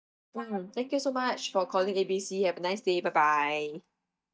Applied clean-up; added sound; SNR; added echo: neural mask model DeepFilterNet 3.